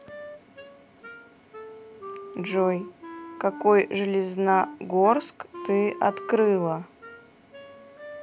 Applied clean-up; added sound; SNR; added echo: none; Wind instrument, woodwind instrument; 15 dB; none.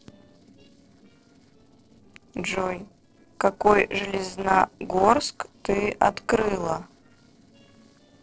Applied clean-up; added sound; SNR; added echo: neural separator model SepFormer DNS4.